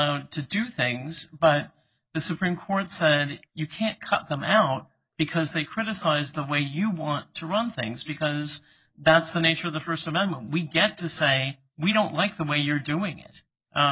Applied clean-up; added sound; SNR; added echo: neural mask model Resemble Enhance denoiser.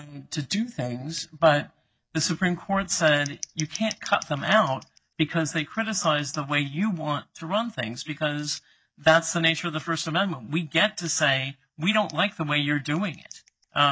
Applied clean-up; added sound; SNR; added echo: neural mask model DeepFilterNet 3.